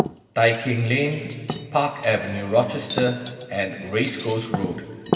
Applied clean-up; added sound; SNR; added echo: none; Cutlery, silverware; 6 dB; reverberation time 2.5 s.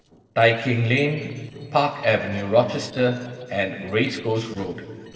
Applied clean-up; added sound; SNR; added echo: neural separator model SepFormer DNS4.